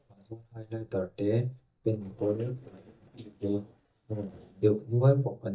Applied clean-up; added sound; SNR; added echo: neural mask model DeepFilterNet 3.